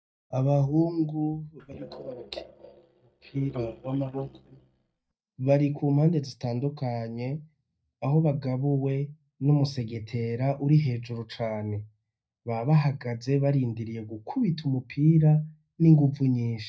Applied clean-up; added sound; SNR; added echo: neural mask model DeepFilterNet 3.